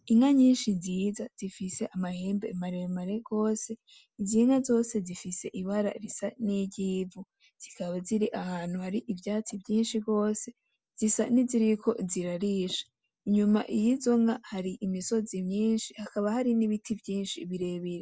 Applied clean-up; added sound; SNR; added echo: none; none; none; none.